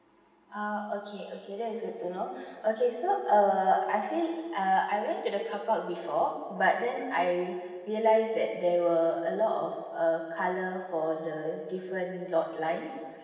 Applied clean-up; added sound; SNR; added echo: none; none; none; reverberation time 1.3 s.